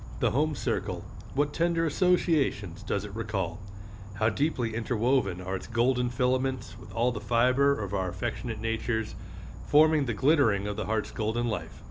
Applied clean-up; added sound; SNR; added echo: none; Insect; 11 dB; none.